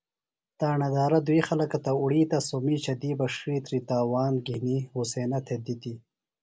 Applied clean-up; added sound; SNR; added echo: none; none; none; none.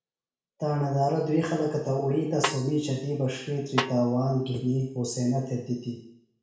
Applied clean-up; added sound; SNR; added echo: none; Snare drum; 7 dB; reverberation time 0.7 s.